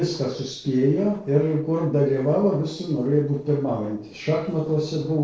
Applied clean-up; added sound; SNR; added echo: neural separator model SepFormer DNS4.